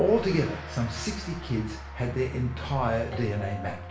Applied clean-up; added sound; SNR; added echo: none; Gong; 19 dB; reverberation time 0.5 s.